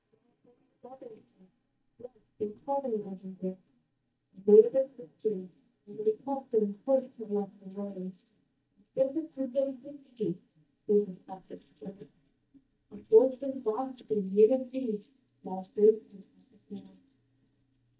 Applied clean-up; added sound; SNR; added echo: neural mask model DeepFilterNet 3.